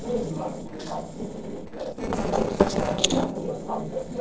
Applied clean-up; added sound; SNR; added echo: neural separator model SepFormer DNS4.